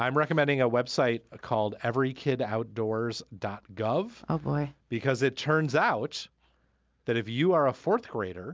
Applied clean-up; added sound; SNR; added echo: none; none; none; none.